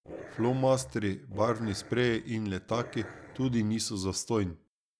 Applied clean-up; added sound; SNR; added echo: none; Growling; 15 dB; none.